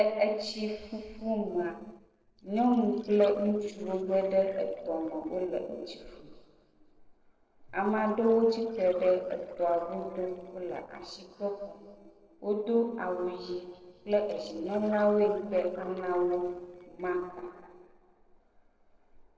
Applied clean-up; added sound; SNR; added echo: neural separator model SepFormer DNS4.